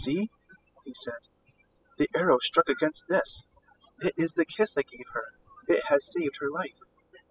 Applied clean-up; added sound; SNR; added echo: classical method spectral subtraction.